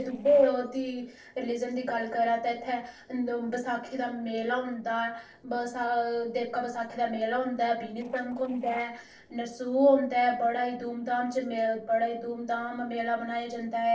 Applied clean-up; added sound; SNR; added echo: neural separator model SepFormer DNS4.